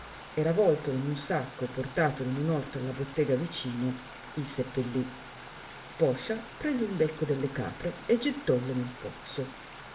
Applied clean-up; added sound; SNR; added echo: none; Stream; 15 dB; reverberation time 0.6 s.